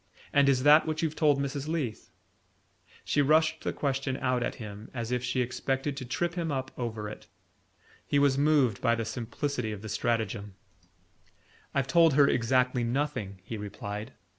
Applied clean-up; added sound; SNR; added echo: none; none; none; none.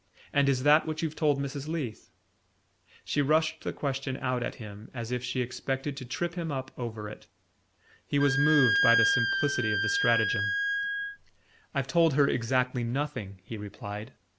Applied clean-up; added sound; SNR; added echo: none; Wind instrument, woodwind instrument; -2 dB; none.